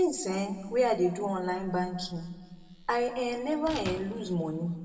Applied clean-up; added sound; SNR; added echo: none; Slam; 18 dB; reverberation time 1.2 s.